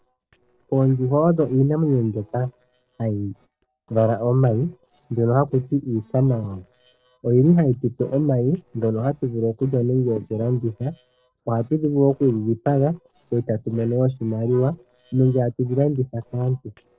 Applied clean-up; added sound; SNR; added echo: neural separator model SepFormer DNS4.